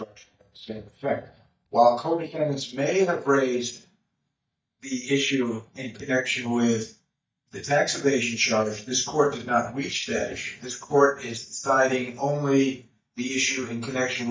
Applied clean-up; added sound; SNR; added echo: neural mask model DeepFilterNet 3.